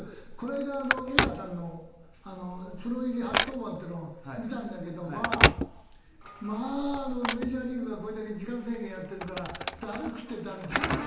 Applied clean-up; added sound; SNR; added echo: none; Telephone; -2 dB; reverberation time 1.1 s.